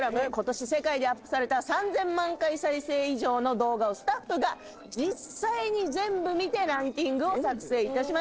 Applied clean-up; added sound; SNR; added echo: neural separator model SepFormer DNS4.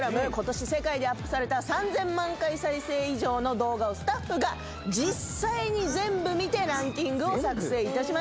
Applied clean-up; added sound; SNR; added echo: none; Bird / Fowl; 10 dB; none.